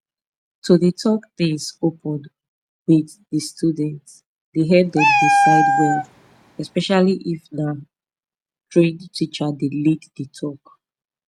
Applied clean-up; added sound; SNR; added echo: none; Meow; -2 dB; none.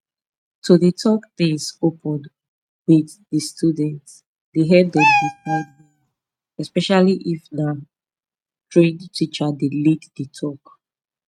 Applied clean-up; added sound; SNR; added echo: neural mask model RNNoise.